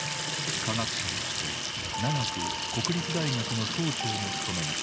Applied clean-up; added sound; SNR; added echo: none; Sink (filling or washing) / Water tap, faucet; -1 dB; none.